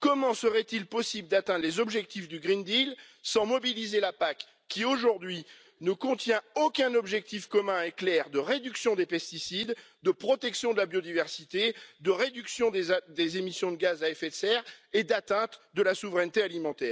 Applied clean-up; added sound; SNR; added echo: none; none; none; none.